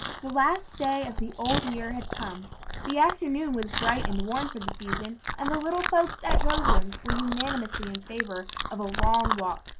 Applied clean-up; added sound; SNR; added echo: none; Chewing, mastication; 0 dB; none.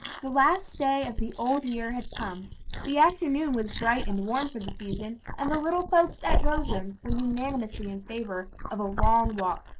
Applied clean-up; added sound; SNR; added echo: neural mask model Resemble Enhance denoiser.